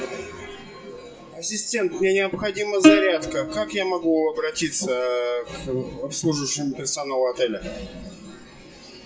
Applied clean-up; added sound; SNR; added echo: classical method WPE with log-MMSE.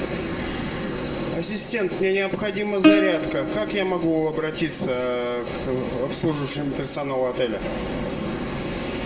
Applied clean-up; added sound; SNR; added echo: none; Plucked string instrument; 1 dB; reverberation time 0.4 s.